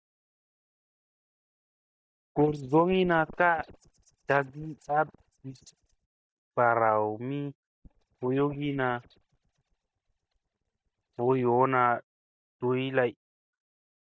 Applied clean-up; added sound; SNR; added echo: neural mask model DeepFilterNet 3.